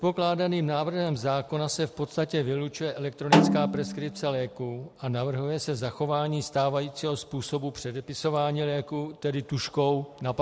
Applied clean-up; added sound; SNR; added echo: none; Snare drum; -1 dB; none.